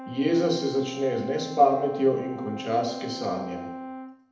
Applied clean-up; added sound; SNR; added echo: none; Brass instrument; 11 dB; reverberation time 0.8 s.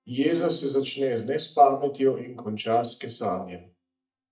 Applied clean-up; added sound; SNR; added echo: neural mask model DeepFilterNet 3.